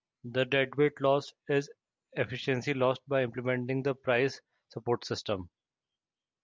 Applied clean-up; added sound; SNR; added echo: none; none; none; none.